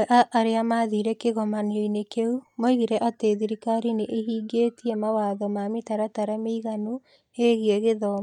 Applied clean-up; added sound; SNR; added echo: neural mask model DeepFilterNet 3.